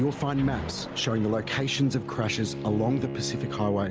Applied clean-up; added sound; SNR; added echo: none; Bowed string instrument; 10 dB; none.